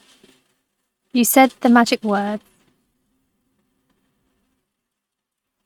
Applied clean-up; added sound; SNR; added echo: neural mask model RNNoise.